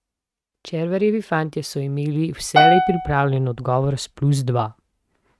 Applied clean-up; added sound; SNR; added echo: neural mask model RNNoise.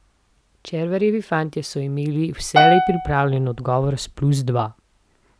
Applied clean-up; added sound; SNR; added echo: none; Piano; -2 dB; none.